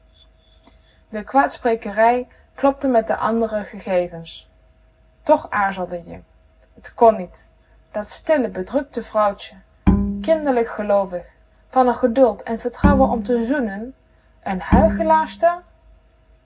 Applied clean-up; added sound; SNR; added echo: none; Bowed string instrument; 1 dB; reverberation time 0.4 s.